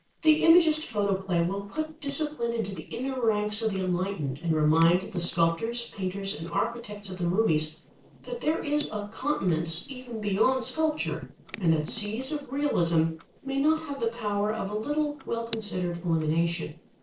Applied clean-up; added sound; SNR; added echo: neural separator model SepFormer DNS4.